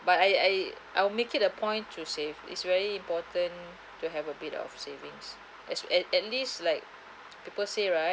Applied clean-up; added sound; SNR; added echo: none; none; none; none.